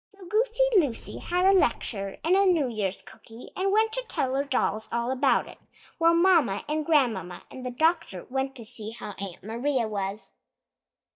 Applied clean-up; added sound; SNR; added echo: neural mask model DeepFilterNet 3.